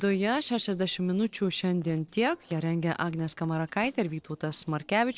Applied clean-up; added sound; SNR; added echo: neural separator model SepFormer DNS4.